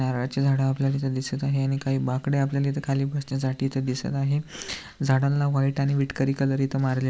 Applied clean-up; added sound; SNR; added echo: none; none; none; none.